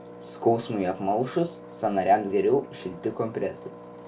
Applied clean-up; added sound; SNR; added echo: none; Engine; 16 dB; reverberation time 0.2 s.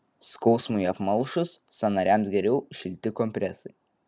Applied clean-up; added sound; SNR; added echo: none; none; none; none.